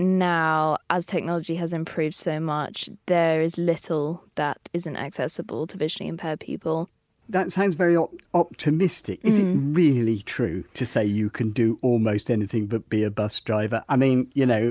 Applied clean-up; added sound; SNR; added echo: none; none; none; none.